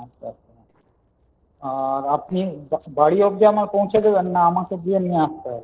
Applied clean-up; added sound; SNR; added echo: neural separator model SepFormer DNS4.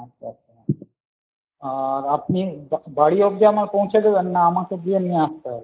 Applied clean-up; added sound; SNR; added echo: neural mask model Resemble Enhance denoiser.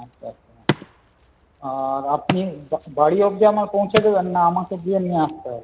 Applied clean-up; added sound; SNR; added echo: none; Wood; 9 dB; none.